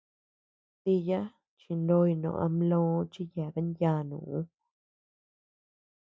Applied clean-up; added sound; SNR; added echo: none; none; none; none.